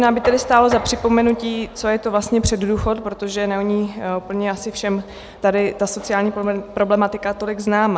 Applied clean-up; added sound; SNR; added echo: none; Knock; 18 dB; none.